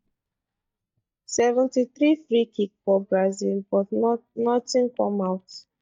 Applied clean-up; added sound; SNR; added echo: neural mask model DeepFilterNet 3.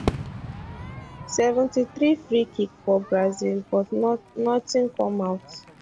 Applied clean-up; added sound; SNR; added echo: none; Crowd / Fireworks; 13 dB; none.